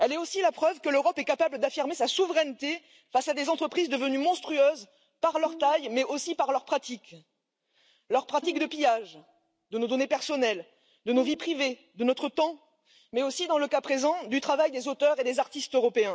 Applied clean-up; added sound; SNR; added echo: none; Bowed string instrument; 19 dB; none.